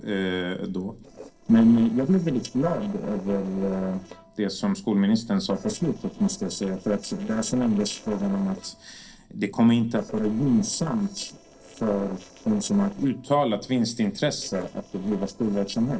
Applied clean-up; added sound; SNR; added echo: neural separator model SepFormer DNS4.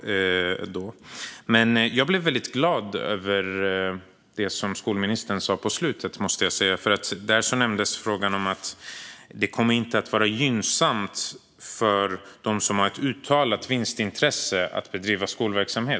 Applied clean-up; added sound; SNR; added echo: none; none; none; none.